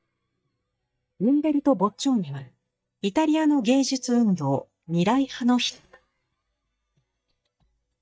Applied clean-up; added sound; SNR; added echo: neural mask model DeepFilterNet 3.